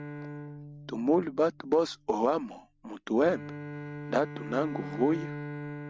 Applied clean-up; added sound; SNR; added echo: none; Bowed string instrument; 11 dB; none.